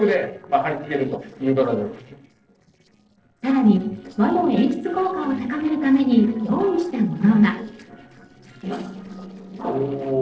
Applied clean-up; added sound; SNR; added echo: neural separator model SepFormer DNS4.